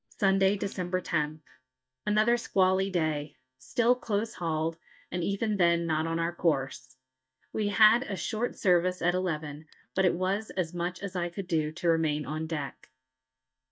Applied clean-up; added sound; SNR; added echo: neural mask model DeepFilterNet 3.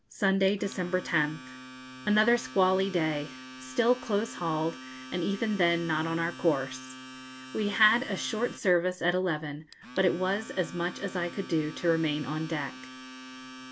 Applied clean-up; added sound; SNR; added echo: none; Domestic sounds, home sounds; 15 dB; none.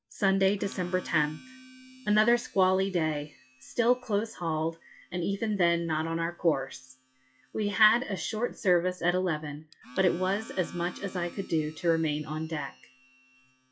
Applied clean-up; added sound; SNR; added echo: classical method log-MMSE.